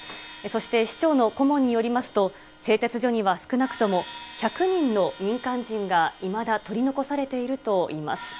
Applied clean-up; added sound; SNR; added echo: none; Crash cymbal; 19 dB; none.